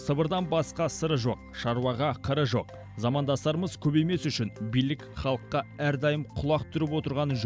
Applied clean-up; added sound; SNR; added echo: none; none; none; none.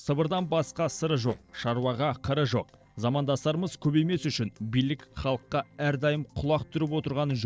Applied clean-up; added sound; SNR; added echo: neural separator model SepFormer DNS4.